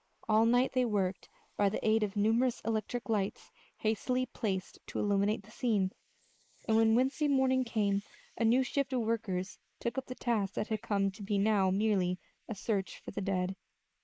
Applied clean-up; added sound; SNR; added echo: neural mask model Resemble Enhance denoiser.